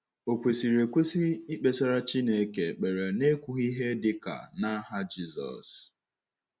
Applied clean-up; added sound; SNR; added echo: none; none; none; none.